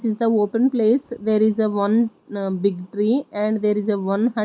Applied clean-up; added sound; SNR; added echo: none; none; none; none.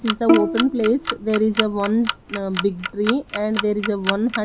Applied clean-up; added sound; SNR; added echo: none; Clock + Bowed string instrument; 4 dB; none.